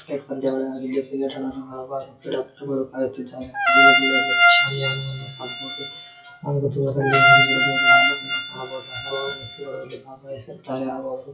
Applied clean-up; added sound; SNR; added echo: classical method WPE with log-MMSE.